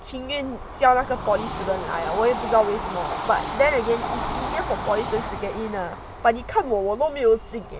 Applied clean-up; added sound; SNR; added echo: none; Train / Bird vocalization, bird call, bird song; 8 dB; none.